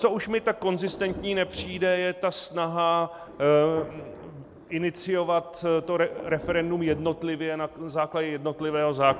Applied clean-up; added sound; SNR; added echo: none; Thunder; 18 dB; none.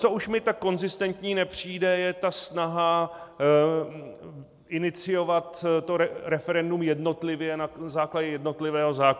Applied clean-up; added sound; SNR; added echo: none; none; none; none.